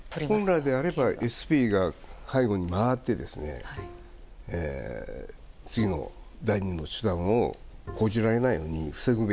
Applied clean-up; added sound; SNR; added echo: none; Bowed string instrument; 18 dB; none.